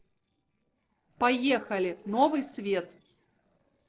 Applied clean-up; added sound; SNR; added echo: neural separator model SepFormer DNS4.